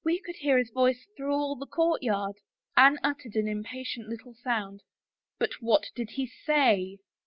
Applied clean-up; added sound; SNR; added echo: none; none; none; none.